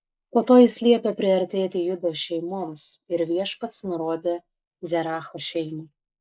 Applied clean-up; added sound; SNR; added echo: neural mask model Resemble Enhance denoiser.